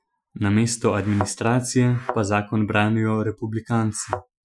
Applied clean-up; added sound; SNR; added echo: classical method Wiener filter.